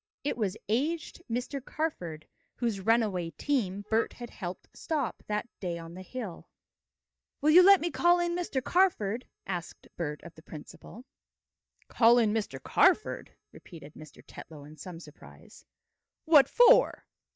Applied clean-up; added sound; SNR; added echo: neural mask model DeepFilterNet 3.